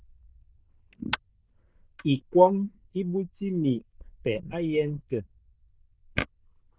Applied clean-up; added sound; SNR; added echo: neural diffusion model UNIVERSE++.